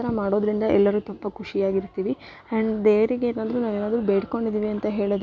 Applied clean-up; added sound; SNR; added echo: none; none; none; none.